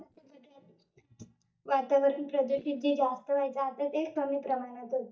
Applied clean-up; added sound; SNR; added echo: neural mask model DeepFilterNet 3.